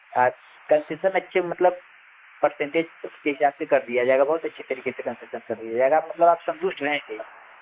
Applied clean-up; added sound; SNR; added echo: neural mask model Resemble Enhance denoiser.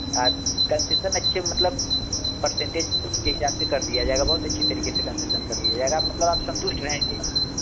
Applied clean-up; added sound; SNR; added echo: none; Bird vocalization, bird call, bird song; -3 dB; none.